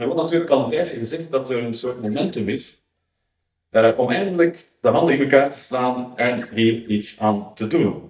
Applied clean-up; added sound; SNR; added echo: neural mask model DeepFilterNet 3.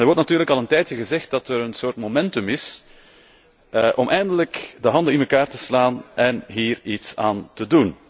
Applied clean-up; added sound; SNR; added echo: none; none; none; none.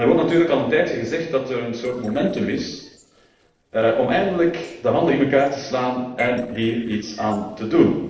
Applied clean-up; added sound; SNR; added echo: neural separator model SepFormer DNS4.